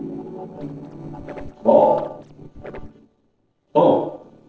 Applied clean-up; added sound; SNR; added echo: neural separator model SepFormer DNS4.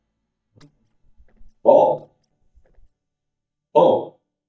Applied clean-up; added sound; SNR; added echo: neural mask model DeepFilterNet 3.